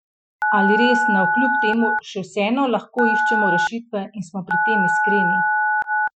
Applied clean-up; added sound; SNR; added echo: classical method Wiener filter.